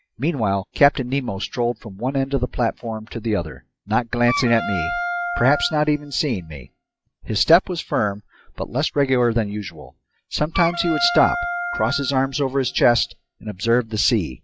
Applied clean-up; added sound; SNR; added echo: classical method log-MMSE.